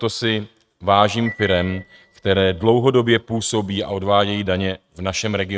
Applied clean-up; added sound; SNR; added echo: neural mask model RNNoise.